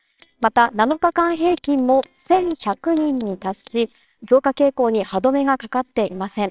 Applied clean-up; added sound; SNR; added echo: neural separator model SepFormer WHAMR!.